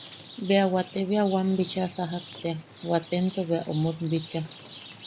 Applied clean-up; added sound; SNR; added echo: none; Rain; 18 dB; none.